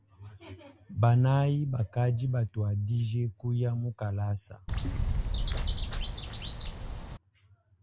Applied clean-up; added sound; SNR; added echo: none; Bird; 1 dB; none.